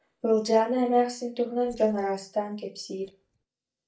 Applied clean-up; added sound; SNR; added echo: neural mask model DeepFilterNet 3.